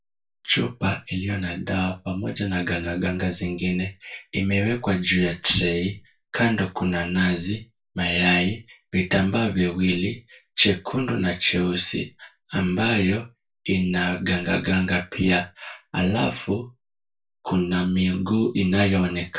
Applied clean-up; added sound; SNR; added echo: none; none; none; reverberation time 0.2 s.